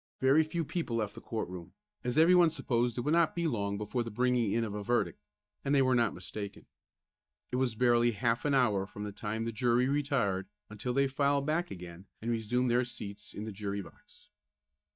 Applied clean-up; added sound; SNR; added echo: neural mask model DeepFilterNet 3.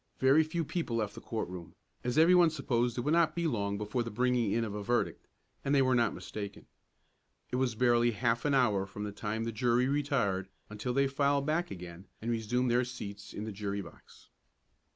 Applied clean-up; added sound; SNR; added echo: none; none; none; none.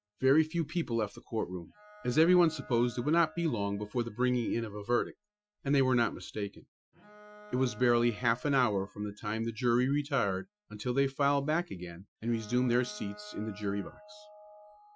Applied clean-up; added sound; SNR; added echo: classical method Wiener filter.